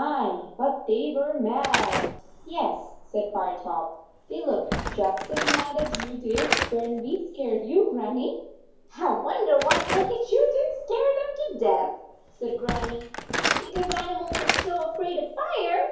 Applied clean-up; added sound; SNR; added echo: none; Slam / Wood; 6 dB; reverberation time 2.4 s.